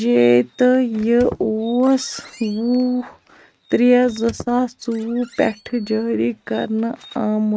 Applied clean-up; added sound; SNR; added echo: neural mask model RNNoise.